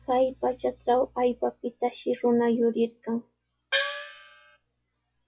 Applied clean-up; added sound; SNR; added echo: classical method log-MMSE.